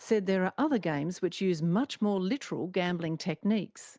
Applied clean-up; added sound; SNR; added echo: none; none; none; none.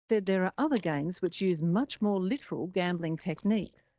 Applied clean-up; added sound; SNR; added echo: neural mask model DeepFilterNet 3.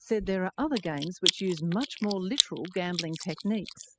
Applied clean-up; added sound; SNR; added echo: classical method spectral subtraction.